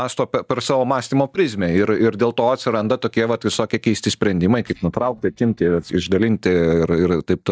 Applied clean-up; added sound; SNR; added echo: neural mask model DeepFilterNet 3.